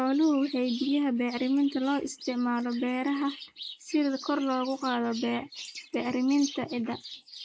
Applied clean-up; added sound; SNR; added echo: neural mask model Resemble Enhance denoiser.